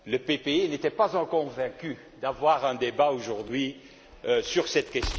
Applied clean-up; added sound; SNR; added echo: none; Crackle; 16 dB; none.